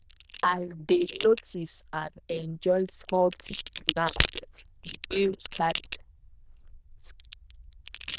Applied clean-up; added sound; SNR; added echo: neural diffusion model UNIVERSE++.